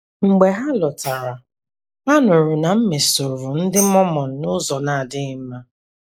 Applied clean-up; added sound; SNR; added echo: neural mask model Resemble Enhance denoiser.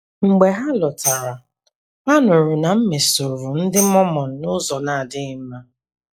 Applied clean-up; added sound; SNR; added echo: classical method log-MMSE.